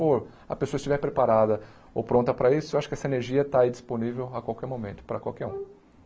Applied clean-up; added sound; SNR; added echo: none; none; none; none.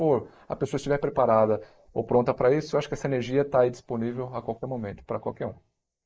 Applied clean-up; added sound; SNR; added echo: neural mask model Resemble Enhance denoiser.